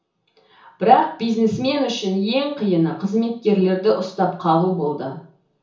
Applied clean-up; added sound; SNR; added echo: none; none; none; reverberation time 0.7 s.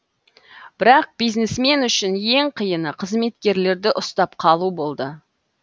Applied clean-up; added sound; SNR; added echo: none; none; none; none.